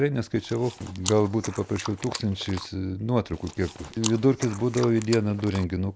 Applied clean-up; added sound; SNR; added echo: none; Chewing, mastication; 13 dB; none.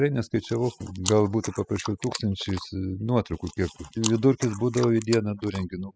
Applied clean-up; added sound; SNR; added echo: classical method spectral subtraction.